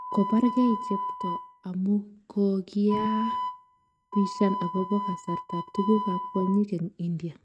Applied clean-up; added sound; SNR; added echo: neural mask model RNNoise.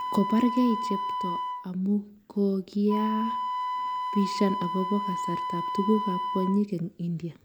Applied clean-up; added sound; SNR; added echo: none; Wind instrument, woodwind instrument; 4 dB; none.